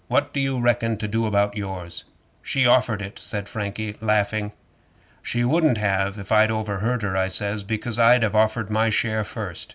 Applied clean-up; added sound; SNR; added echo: none; none; none; none.